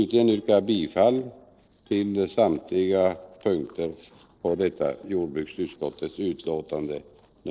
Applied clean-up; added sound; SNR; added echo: neural separator model SepFormer DNS4.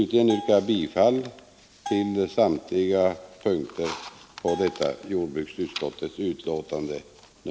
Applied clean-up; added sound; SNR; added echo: none; Bell; 16 dB; none.